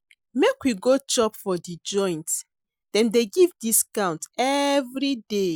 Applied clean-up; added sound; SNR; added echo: none; none; none; none.